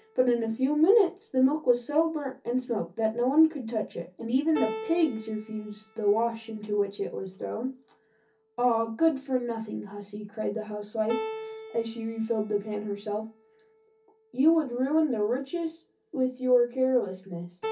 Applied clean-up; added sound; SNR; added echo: none; Keyboard (musical); 16 dB; reverberation time 0.3 s.